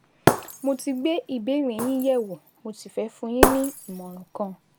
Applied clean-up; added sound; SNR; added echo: none; Shatter; 0 dB; none.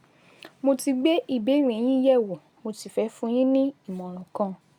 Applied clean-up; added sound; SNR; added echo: none; none; none; none.